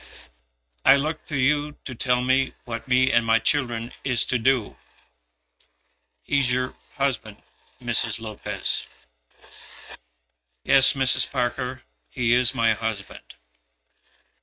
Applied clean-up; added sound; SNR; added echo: neural mask model RNNoise.